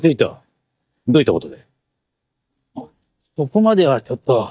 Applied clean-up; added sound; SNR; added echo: neural mask model DeepFilterNet 3.